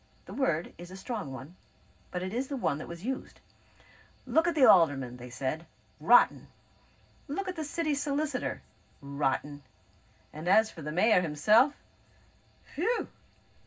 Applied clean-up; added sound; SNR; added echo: none; none; none; reverberation time 0.4 s.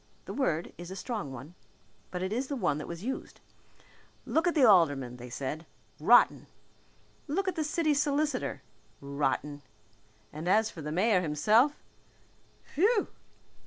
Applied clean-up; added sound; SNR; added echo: none; none; none; none.